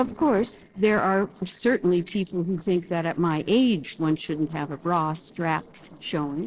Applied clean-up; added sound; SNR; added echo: neural separator model SepFormer DNS4.